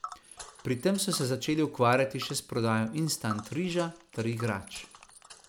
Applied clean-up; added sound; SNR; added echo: none; Tick; 16 dB; none.